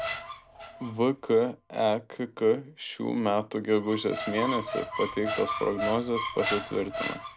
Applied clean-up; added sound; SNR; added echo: none; Squeak; 7 dB; none.